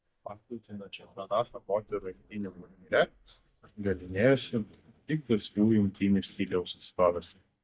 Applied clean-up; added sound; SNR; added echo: neural mask model DeepFilterNet 3.